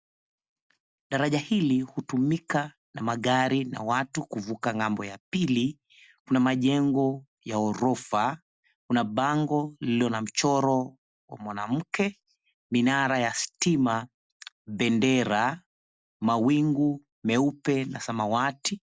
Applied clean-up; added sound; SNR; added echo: none; none; none; none.